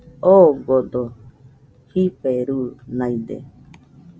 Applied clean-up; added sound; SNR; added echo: none; none; none; none.